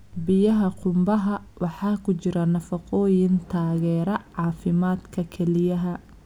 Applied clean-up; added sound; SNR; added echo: none; none; none; none.